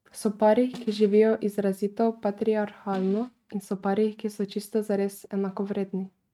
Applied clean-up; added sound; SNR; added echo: neural mask model RNNoise.